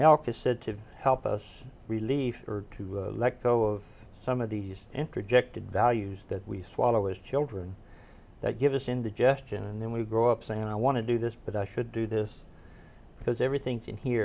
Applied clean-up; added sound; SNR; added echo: none; none; none; none.